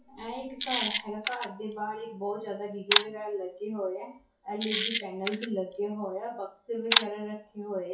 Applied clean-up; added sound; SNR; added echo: classical method WPE with log-MMSE.